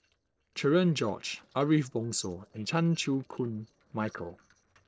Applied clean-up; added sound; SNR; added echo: neural separator model SepFormer DNS4.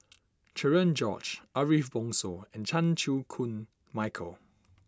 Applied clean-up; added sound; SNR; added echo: none; none; none; none.